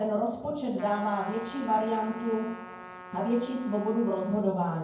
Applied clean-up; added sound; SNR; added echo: none; Trumpet; 16 dB; reverberation time 0.9 s.